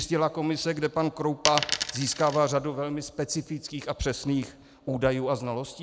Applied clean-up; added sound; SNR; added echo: none; Coin (dropping); 3 dB; none.